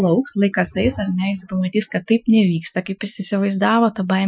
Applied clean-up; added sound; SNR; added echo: classical method Wiener filter.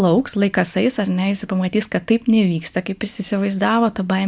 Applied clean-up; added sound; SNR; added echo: none; none; none; none.